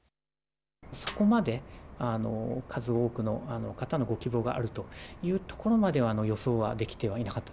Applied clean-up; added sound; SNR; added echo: none; Snare drum; 17 dB; none.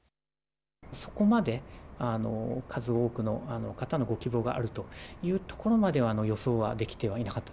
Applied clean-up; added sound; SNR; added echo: none; none; none; none.